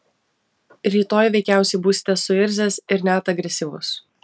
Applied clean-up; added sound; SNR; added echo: none; none; none; none.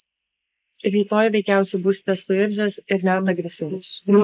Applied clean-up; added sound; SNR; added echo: neural mask model Resemble Enhance denoiser.